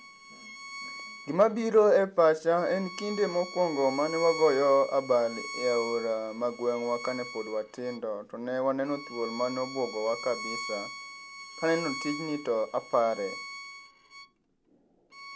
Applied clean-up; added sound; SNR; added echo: none; Bowed string instrument; 13 dB; none.